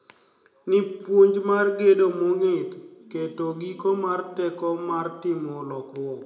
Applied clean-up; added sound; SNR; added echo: none; none; none; reverberation time 0.6 s.